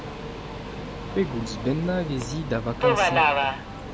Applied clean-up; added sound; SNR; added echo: none; Subway, metro, underground; -3 dB; none.